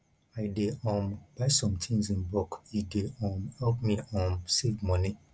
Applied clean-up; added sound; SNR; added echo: none; none; none; none.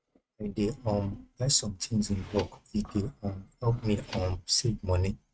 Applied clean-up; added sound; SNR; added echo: neural mask model RNNoise.